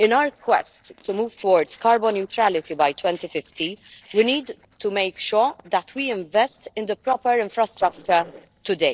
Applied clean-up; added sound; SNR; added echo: neural separator model SepFormer DNS4.